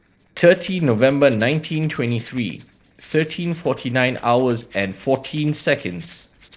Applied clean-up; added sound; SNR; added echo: neural separator model SepFormer DNS4.